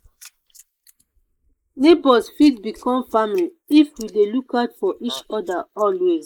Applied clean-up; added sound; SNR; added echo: neural mask model Resemble Enhance denoiser.